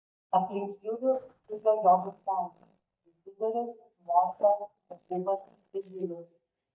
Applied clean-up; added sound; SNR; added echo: neural mask model DeepFilterNet 3.